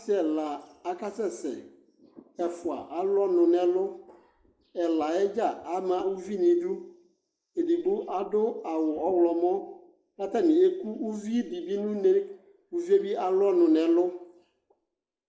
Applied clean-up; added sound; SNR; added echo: neural mask model Resemble Enhance denoiser.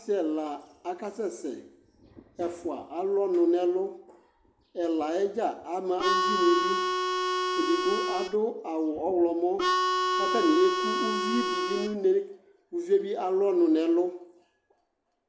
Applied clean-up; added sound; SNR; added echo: none; Harmonica; -1 dB; none.